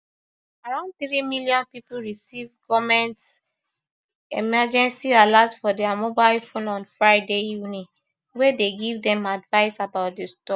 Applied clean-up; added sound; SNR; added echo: none; none; none; none.